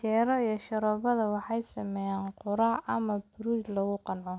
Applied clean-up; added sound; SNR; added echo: none; none; none; none.